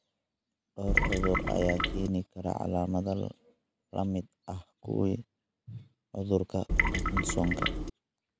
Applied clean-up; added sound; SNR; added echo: none; Trickle, dribble / Water tap, faucet; -4 dB; none.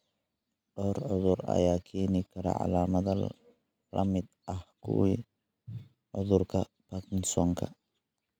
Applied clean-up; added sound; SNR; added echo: none; none; none; none.